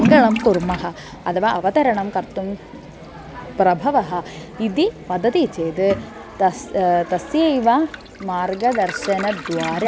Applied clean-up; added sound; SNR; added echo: none; Toilet flush / Liquid; 10 dB; none.